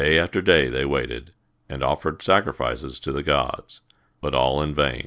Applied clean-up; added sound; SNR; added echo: none; none; none; none.